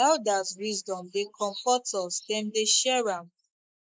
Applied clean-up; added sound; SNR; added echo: neural mask model Resemble Enhance denoiser.